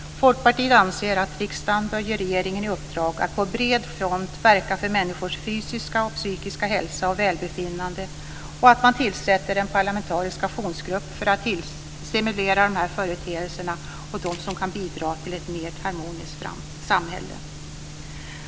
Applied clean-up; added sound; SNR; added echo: none; Camera; 16 dB; none.